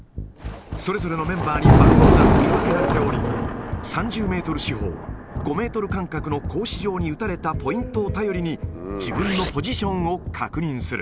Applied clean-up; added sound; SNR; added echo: none; Thunder; -3 dB; none.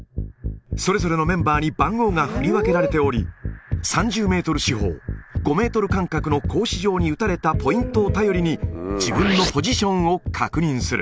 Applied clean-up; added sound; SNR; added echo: none; none; none; none.